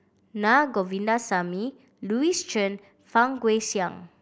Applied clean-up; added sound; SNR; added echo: none; none; none; none.